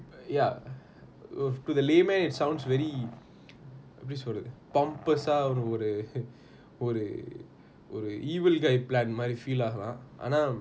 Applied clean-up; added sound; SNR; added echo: none; Growling; 18 dB; none.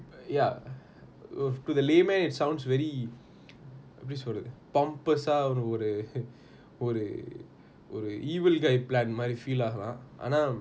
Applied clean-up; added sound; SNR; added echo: none; none; none; none.